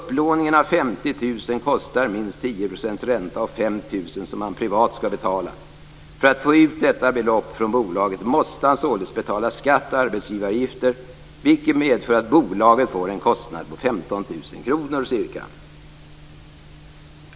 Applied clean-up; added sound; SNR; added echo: none; none; none; none.